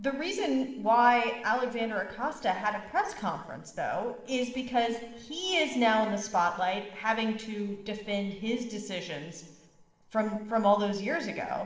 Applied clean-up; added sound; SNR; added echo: neural separator model SepFormer DNS4.